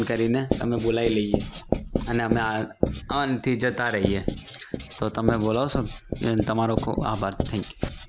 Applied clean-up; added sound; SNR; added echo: none; Writing; 4 dB; none.